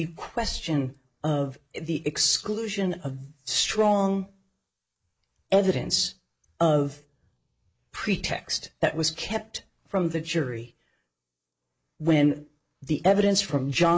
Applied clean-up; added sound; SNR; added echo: neural mask model Resemble Enhance denoiser.